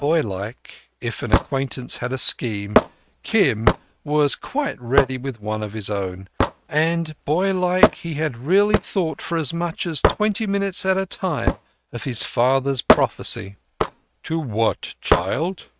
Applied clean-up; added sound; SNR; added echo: neural mask model RNNoise.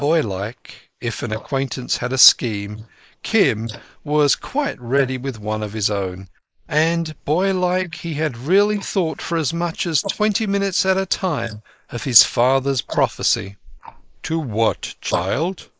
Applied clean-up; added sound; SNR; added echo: neural mask model Resemble Enhance denoiser.